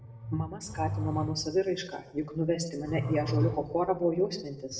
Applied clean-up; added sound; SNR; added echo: none; Growling; 5 dB; reverberation time 0.7 s.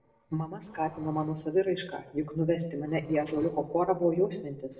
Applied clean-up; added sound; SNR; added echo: neural separator model SepFormer DNS4.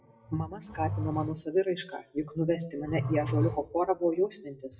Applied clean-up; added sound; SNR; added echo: classical method WPE with log-MMSE.